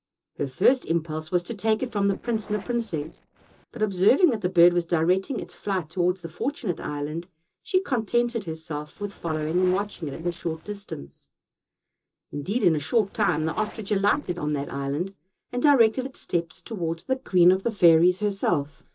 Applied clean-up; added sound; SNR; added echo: neural separator model SepFormer DNS4.